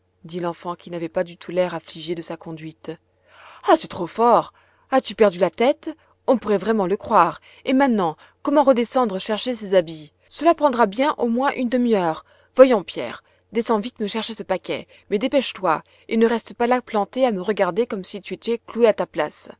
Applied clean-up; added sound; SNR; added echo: none; none; none; none.